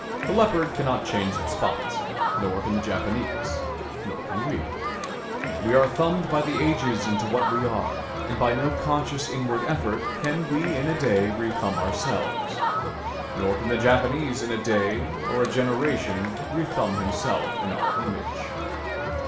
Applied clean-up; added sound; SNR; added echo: none; Crowd; 2 dB; reverberation time 0.9 s.